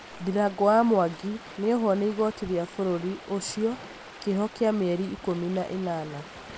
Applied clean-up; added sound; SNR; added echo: none; Stream; 17 dB; none.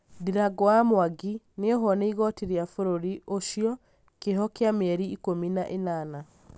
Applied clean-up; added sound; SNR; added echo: none; none; none; none.